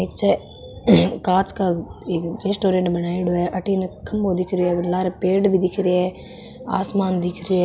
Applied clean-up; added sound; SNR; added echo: none; none; none; none.